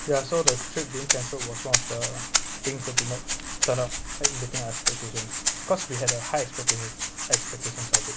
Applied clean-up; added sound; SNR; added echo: none; Rattle (instrument); -4 dB; none.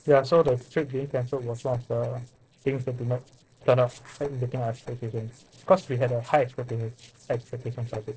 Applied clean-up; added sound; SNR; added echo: neural separator model SepFormer DNS4.